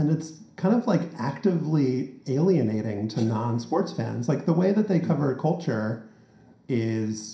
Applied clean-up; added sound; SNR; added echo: none; none; none; reverberation time 0.5 s.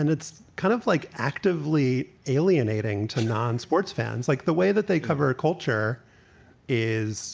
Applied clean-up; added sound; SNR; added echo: none; none; none; none.